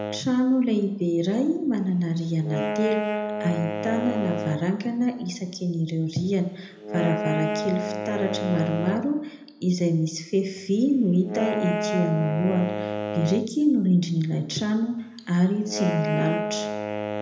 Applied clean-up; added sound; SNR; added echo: none; Wind instrument, woodwind instrument; 6 dB; reverberation time 0.7 s.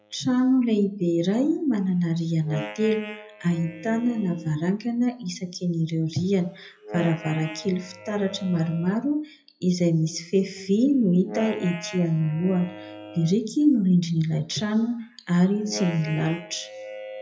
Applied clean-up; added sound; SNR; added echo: classical method WPE with log-MMSE.